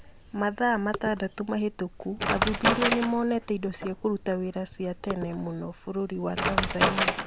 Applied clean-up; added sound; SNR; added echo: none; Wood; 2 dB; none.